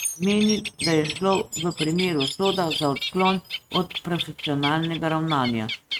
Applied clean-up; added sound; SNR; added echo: neural mask model RNNoise.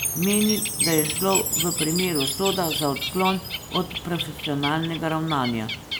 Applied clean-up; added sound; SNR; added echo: none; Chime + Bird; 3 dB; none.